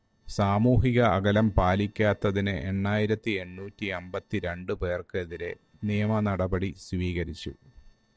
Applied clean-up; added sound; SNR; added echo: neural separator model SepFormer DNS4.